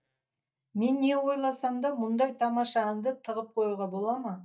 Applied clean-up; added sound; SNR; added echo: neural mask model DeepFilterNet 3.